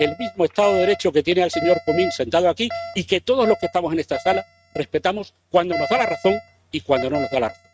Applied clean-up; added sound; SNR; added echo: neural mask model RNNoise.